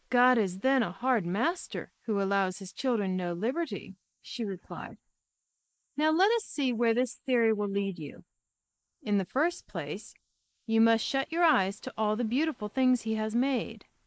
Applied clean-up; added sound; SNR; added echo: neural mask model Resemble Enhance denoiser.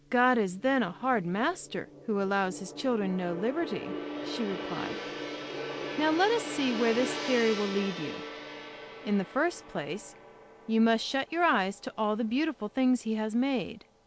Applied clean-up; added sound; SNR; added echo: none; Gong; 10 dB; none.